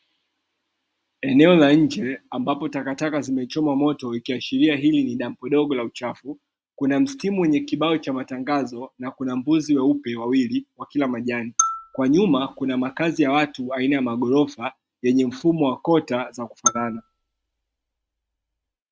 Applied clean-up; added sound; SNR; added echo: neural mask model RNNoise.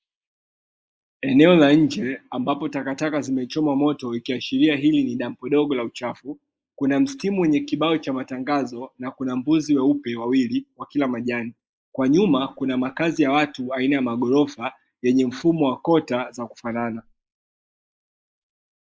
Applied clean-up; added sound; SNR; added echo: neural mask model Resemble Enhance denoiser.